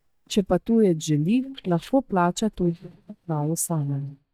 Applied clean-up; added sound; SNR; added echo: neural mask model DeepFilterNet 3.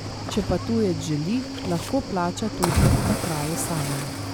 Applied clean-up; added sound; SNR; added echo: none; Cricket / Waves, surf; 0 dB; none.